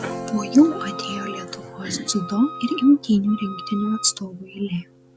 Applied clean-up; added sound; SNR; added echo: none; Wind instrument, woodwind instrument + Guitar; 13 dB; none.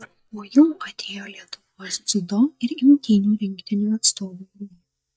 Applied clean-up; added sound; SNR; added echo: neural mask model DeepFilterNet 3.